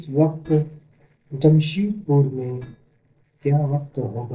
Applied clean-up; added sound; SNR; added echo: neural separator model SepFormer DNS4.